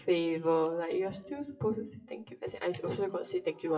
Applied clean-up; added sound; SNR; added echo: classical method WPE with log-MMSE.